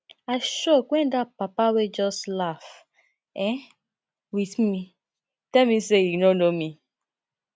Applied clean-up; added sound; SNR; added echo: none; none; none; none.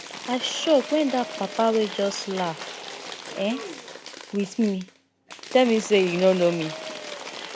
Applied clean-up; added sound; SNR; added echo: none; Applause / Crowd / Cheering; 12 dB; none.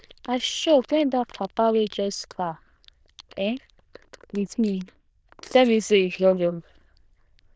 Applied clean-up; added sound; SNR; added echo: neural diffusion model UNIVERSE++.